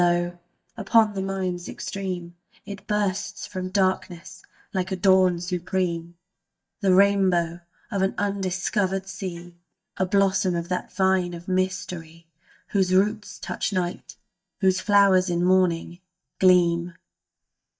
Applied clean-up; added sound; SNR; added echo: neural mask model DeepFilterNet 3.